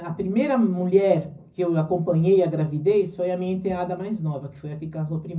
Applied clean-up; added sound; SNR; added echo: none; none; none; reverberation time 0.4 s.